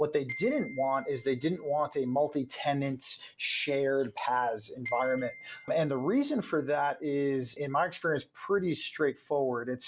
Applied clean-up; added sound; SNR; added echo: none; Glockenspiel; 18 dB; none.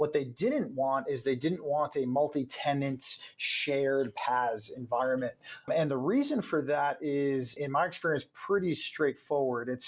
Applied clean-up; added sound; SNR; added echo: none; none; none; none.